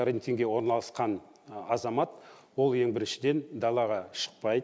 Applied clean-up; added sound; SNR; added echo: none; none; none; none.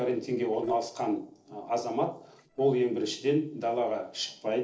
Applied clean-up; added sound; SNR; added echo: neural separator model SepFormer DNS4.